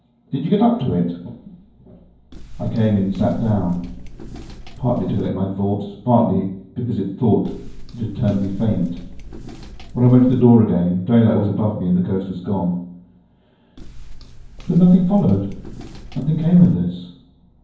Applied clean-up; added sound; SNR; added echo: none; Walk, footsteps; 14 dB; reverberation time 0.9 s.